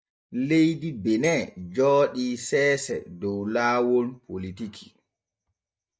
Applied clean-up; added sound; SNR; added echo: neural mask model DeepFilterNet 3.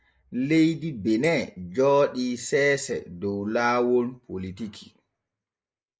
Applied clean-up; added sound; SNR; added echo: neural mask model Resemble Enhance denoiser.